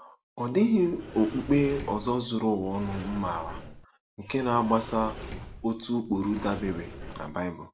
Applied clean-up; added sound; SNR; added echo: none; Sliding door; 13 dB; none.